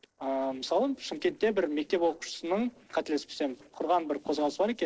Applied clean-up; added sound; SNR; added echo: neural separator model SepFormer DNS4.